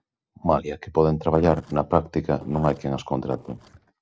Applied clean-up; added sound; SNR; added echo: neural separator model SepFormer DNS4.